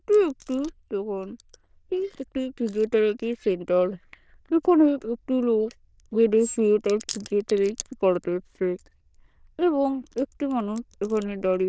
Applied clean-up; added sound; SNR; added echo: neural diffusion model UNIVERSE++.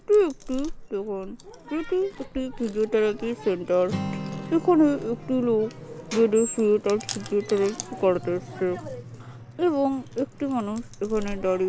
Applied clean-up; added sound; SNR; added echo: none; Acoustic guitar + Chewing, mastication; 14 dB; none.